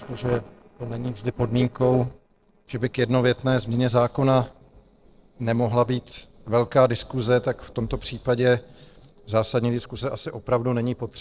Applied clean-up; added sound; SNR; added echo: neural separator model SepFormer DNS4.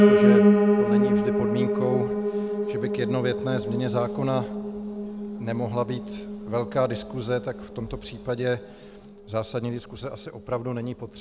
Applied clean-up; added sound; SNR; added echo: none; Piano; -4 dB; none.